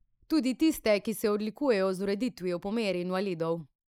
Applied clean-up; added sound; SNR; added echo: neural mask model Resemble Enhance denoiser.